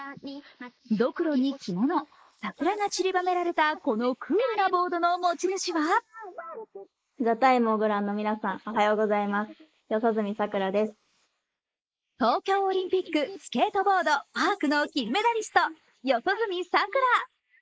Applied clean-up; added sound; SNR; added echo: neural mask model Resemble Enhance denoiser.